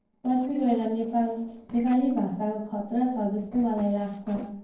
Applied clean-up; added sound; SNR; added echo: neural separator model SepFormer DNS4.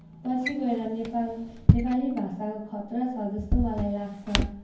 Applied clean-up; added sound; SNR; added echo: none; Drawer open or close; 0 dB; reverberation time 0.9 s.